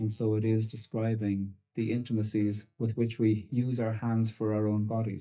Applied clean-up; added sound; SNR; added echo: neural mask model DeepFilterNet 3.